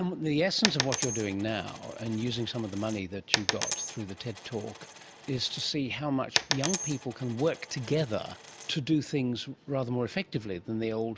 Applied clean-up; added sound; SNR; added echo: none; Coin (dropping); 4 dB; none.